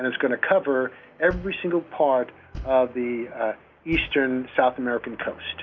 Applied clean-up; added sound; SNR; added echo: none; Bass drum; 16 dB; none.